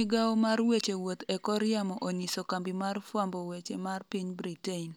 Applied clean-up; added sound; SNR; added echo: none; none; none; none.